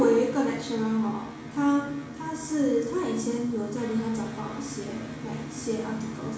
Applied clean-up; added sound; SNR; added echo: none; Electric guitar; 16 dB; reverberation time 0.7 s.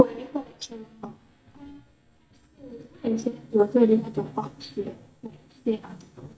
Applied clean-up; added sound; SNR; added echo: neural mask model DeepFilterNet 3.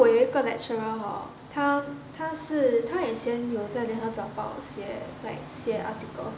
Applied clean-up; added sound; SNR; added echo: none; none; none; none.